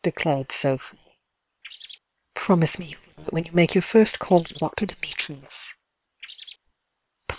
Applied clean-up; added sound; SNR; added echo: neural separator model SepFormer WHAM!.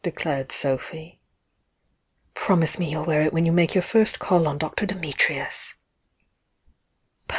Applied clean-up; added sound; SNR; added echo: none; none; none; none.